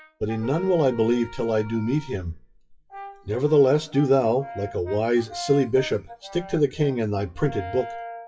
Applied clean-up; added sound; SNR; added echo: classical method WPE with log-MMSE.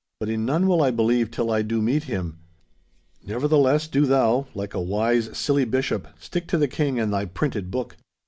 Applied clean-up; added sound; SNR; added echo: none; none; none; none.